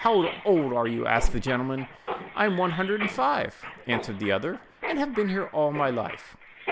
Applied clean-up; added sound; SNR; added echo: none; Mechanisms; 11 dB; none.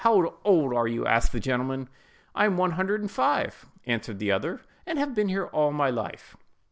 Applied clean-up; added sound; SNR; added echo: none; none; none; none.